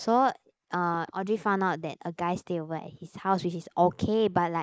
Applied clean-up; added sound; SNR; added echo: neural mask model Resemble Enhance denoiser.